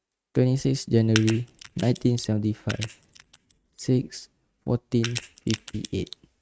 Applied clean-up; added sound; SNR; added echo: neural mask model RNNoise.